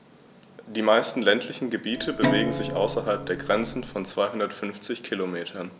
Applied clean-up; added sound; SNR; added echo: none; Guitar; 3 dB; none.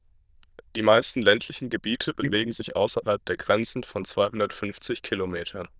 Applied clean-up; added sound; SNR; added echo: neural diffusion model UNIVERSE++.